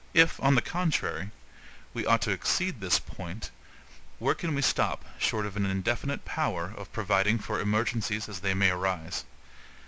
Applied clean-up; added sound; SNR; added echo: none; none; none; none.